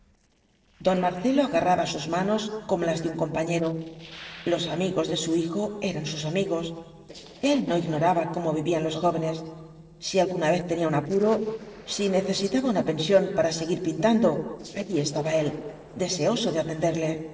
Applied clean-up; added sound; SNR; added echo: neural separator model SepFormer DNS4.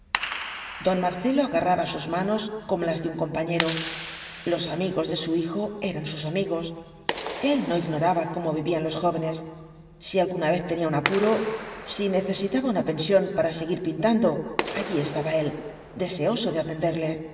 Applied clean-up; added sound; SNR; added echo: none; Clapping; 11 dB; reverberation time 2.4 s.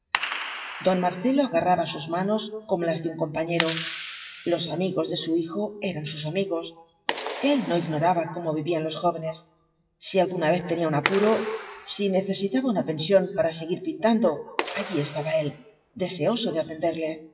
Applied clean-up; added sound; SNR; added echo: classical method WPE with log-MMSE.